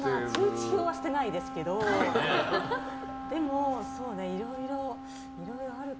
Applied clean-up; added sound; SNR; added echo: none; Wind instrument, woodwind instrument; 9 dB; none.